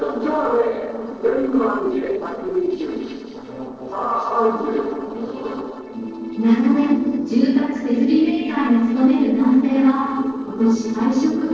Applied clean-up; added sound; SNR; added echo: neural separator model SepFormer DNS4.